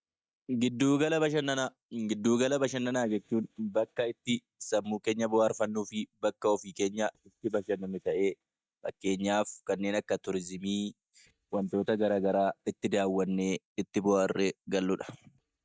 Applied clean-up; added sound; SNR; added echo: neural mask model DeepFilterNet 3.